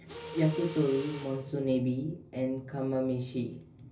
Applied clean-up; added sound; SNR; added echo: none; Mechanisms; 14 dB; reverberation time 0.4 s.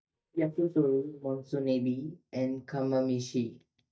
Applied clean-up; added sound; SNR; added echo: neural mask model DeepFilterNet 3.